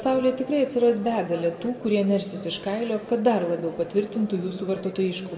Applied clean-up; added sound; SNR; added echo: none; Crowd; 17 dB; reverberation time 1.3 s.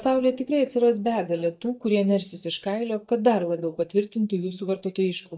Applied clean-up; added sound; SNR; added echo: neural mask model DeepFilterNet 3.